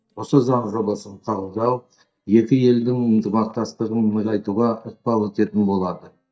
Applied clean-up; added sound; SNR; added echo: neural mask model DeepFilterNet 3.